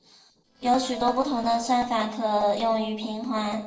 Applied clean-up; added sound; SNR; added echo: neural separator model SepFormer DNS4.